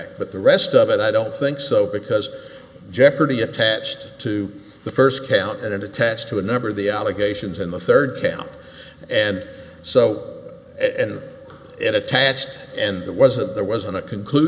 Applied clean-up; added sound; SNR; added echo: none; none; none; none.